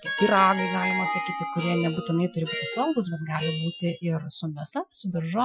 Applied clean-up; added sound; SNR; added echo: classical method Wiener filter.